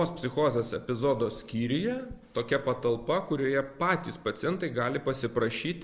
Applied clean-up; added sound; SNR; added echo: none; none; none; none.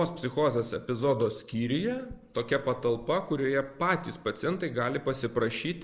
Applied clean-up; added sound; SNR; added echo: neural mask model Resemble Enhance denoiser.